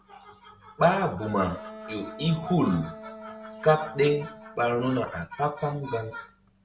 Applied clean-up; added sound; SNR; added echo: none; Wind instrument, woodwind instrument; 16 dB; none.